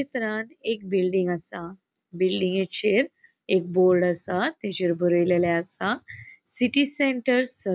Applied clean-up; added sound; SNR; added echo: none; none; none; none.